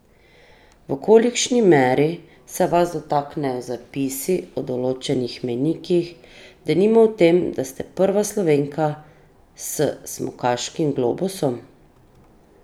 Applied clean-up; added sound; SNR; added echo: none; none; none; none.